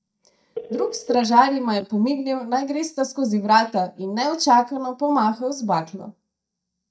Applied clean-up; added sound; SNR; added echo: neural mask model DeepFilterNet 3.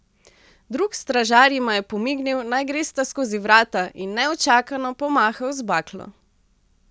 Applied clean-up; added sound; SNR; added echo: none; none; none; none.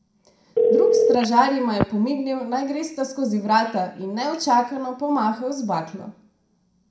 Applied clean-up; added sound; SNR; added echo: none; Telephone; 3 dB; reverberation time 0.5 s.